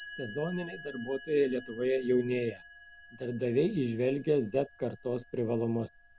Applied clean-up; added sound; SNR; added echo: none; Chime; 12 dB; none.